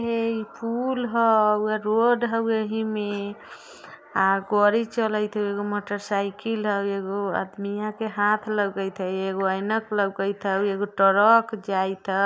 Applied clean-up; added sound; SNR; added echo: none; none; none; none.